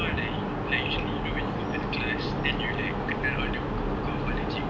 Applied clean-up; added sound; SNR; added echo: none; Bird; 19 dB; none.